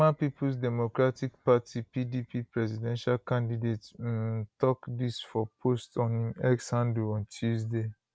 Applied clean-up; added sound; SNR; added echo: none; none; none; none.